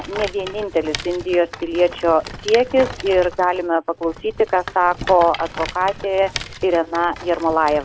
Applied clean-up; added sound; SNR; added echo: none; Rattle; 13 dB; none.